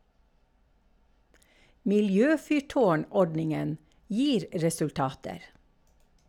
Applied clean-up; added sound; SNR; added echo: none; none; none; none.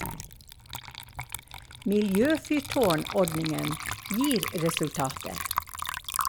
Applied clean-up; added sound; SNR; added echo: none; Water / Liquid; 6 dB; none.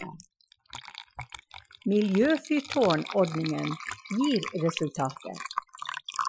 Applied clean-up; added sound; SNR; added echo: classical method Wiener filter.